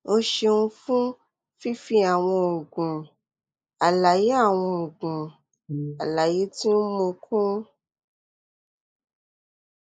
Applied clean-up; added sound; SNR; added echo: neural mask model Resemble Enhance denoiser.